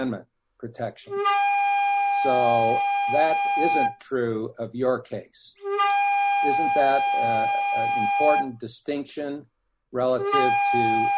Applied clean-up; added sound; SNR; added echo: none; Wind instrument, woodwind instrument; -4 dB; none.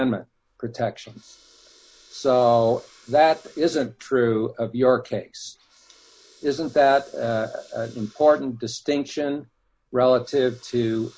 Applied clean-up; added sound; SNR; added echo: neural mask model Resemble Enhance denoiser.